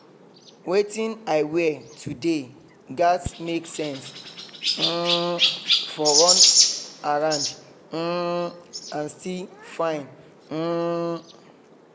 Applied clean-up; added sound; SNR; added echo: none; Chirp, tweet; 0 dB; none.